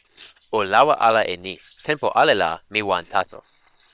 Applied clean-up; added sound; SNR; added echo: neural separator model SepFormer WHAM!.